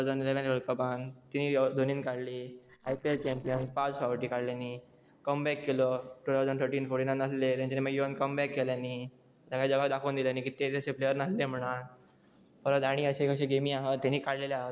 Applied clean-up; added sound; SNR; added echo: neural separator model SepFormer DNS4.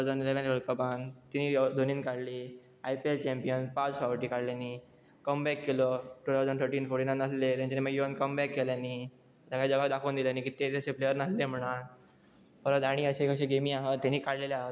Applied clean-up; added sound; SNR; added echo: none; none; none; none.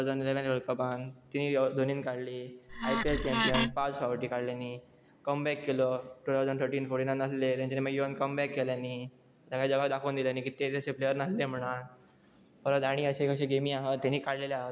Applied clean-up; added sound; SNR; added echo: none; Wood; 0 dB; none.